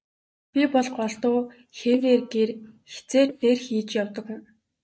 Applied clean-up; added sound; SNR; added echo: neural mask model DeepFilterNet 3.